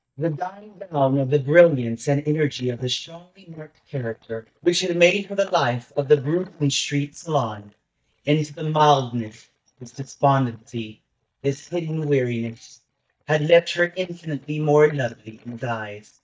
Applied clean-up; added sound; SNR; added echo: neural mask model DeepFilterNet 3.